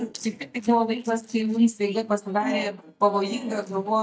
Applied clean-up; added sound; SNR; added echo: neural mask model DeepFilterNet 3.